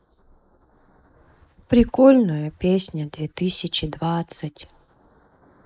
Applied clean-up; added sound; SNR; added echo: neural mask model Resemble Enhance denoiser.